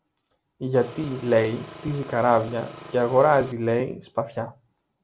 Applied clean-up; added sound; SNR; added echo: none; Engine; 17 dB; none.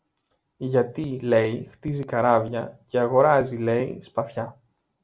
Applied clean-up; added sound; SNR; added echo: none; none; none; none.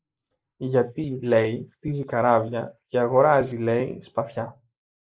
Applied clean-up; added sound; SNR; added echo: neural mask model Resemble Enhance denoiser.